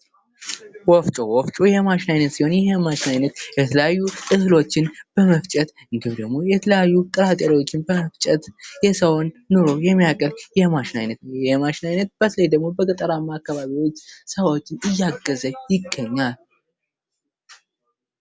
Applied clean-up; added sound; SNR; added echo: none; none; none; none.